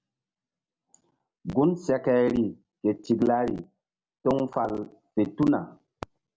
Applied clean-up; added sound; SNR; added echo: none; none; none; none.